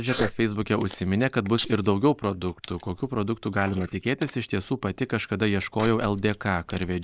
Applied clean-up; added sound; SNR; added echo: neural mask model Resemble Enhance denoiser.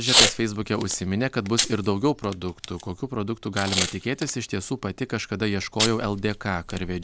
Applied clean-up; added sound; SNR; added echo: none; Packing tape, duct tape / Tearing; 3 dB; none.